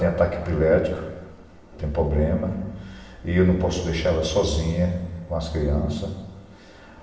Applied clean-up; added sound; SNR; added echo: none; none; none; reverberation time 1.3 s.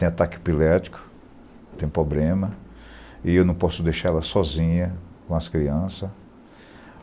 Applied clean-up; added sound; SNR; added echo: none; none; none; none.